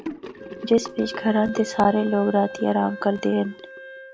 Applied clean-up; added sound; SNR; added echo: none; Sink (filling or washing) / Gurgling + Wind instrument, woodwind instrument; 13 dB; none.